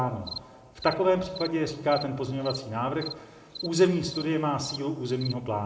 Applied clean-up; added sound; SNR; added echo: none; Cricket; 15 dB; reverberation time 0.6 s.